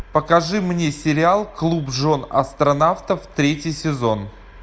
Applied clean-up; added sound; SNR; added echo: none; none; none; none.